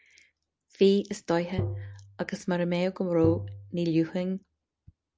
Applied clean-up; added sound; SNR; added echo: none; Tap; 6 dB; none.